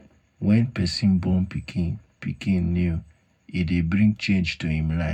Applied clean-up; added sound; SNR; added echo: none; none; none; reverberation time 0.3 s.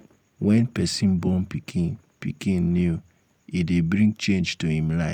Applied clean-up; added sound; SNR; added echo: none; none; none; none.